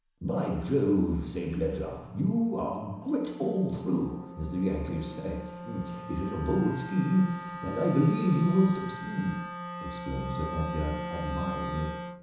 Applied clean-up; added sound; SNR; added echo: none; Wind instrument, woodwind instrument; 11 dB; reverberation time 1.0 s.